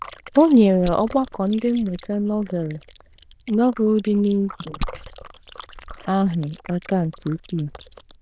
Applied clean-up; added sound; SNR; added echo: neural diffusion model UNIVERSE++.